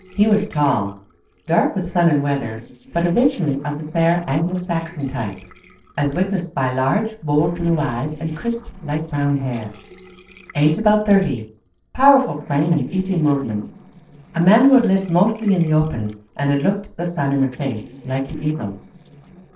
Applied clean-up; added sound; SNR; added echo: neural separator model SepFormer DNS4.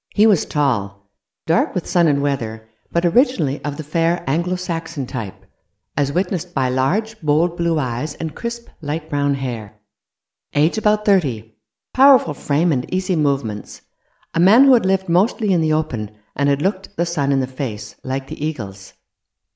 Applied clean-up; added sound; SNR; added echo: none; none; none; none.